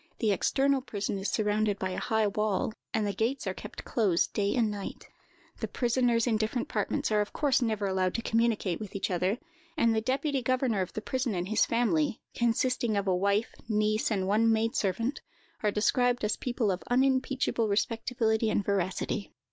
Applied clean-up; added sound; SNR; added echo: none; none; none; none.